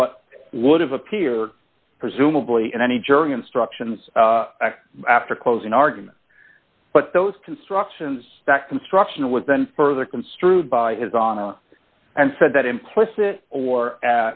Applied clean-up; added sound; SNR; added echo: none; none; none; none.